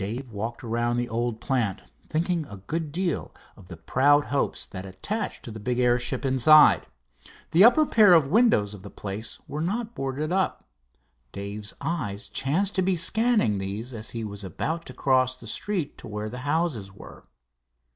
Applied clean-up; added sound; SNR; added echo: none; none; none; none.